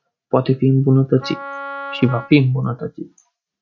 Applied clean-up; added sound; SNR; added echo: neural mask model RNNoise.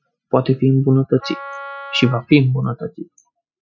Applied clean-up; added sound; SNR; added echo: classical method spectral subtraction.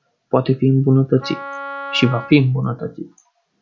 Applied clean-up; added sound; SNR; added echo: none; Wind instrument, woodwind instrument; 14 dB; none.